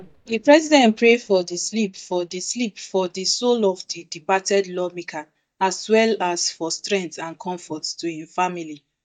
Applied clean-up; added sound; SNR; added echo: neural mask model DeepFilterNet 3.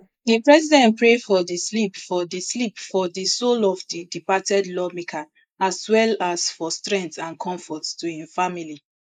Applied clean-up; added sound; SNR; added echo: neural mask model Resemble Enhance denoiser.